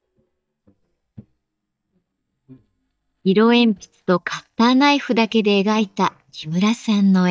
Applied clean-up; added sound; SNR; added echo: neural mask model DeepFilterNet 3.